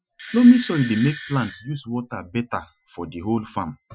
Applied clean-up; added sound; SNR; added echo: classical method Wiener filter.